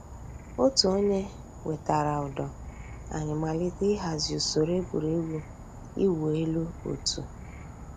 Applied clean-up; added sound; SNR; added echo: none; Insect / Frog; 13 dB; none.